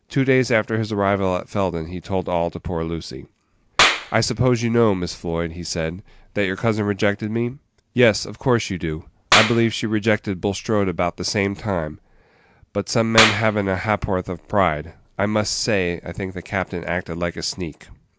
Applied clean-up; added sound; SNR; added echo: none; Clapping; 5 dB; none.